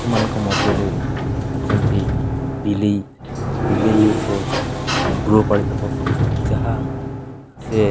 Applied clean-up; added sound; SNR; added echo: none; Sliding door; -2 dB; none.